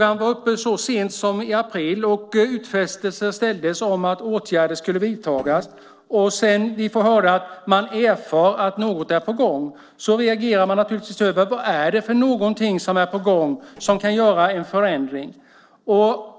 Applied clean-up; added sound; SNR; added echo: neural separator model SepFormer DNS4.